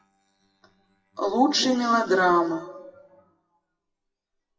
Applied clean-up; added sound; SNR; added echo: classical method WPE with log-MMSE.